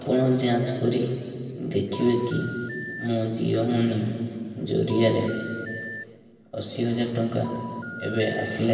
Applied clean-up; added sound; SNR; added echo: none; Telephone; 12 dB; reverberation time 2.5 s.